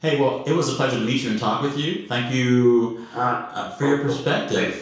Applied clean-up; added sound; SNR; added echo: none; none; none; reverberation time 0.6 s.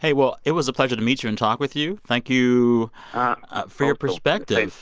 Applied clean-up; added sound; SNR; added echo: none; none; none; none.